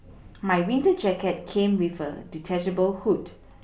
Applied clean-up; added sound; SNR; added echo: none; none; none; none.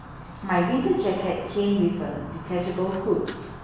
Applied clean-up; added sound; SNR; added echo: none; Fire; 14 dB; reverberation time 0.9 s.